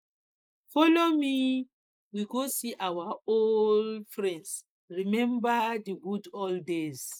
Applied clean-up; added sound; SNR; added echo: neural mask model Resemble Enhance denoiser.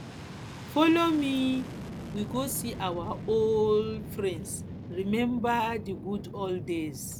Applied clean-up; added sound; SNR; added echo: none; Fixed-wing aircraft, airplane; 10 dB; none.